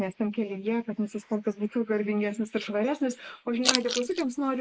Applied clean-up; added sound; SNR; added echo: neural mask model Resemble Enhance denoiser.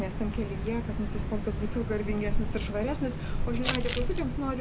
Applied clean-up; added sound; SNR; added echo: none; Crumpling, crinkling + Cricket; -3 dB; none.